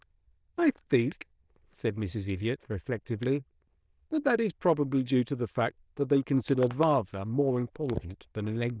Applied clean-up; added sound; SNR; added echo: neural diffusion model UNIVERSE++.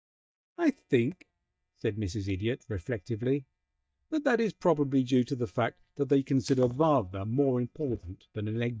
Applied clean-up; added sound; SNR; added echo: neural mask model DeepFilterNet 3.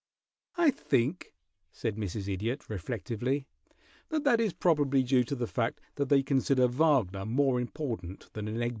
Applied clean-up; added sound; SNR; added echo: none; none; none; none.